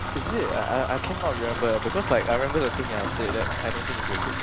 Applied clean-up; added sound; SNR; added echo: none; Bathtub (filling or washing) / Water tap, faucet; 1 dB; none.